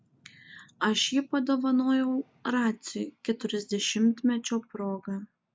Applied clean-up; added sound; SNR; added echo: none; none; none; none.